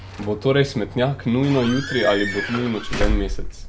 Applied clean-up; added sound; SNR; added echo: none; Squeak / Slam / Alarm / Wood; 5 dB; none.